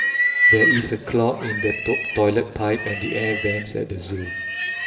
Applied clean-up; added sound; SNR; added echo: none; Livestock, farm animals, working animals; 0 dB; reverberation time 1.7 s.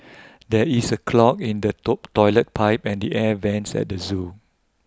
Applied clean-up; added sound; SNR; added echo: none; none; none; none.